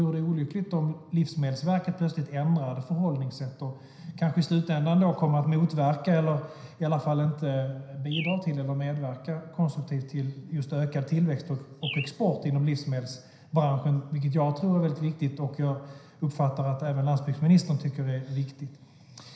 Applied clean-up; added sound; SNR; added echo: none; Bird; 14 dB; reverberation time 0.9 s.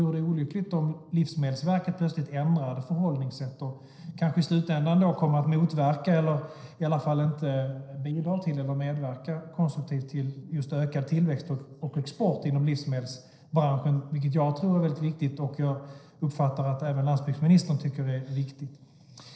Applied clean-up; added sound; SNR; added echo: neural separator model SepFormer DNS4.